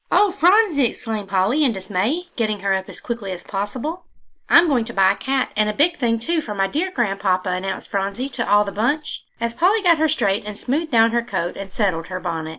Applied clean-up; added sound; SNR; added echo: neural mask model Resemble Enhance denoiser.